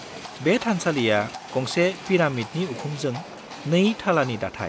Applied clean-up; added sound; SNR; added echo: none; Livestock, farm animals, working animals; 14 dB; none.